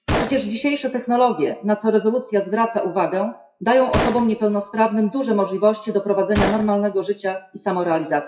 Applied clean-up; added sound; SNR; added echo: classical method WPE with log-MMSE.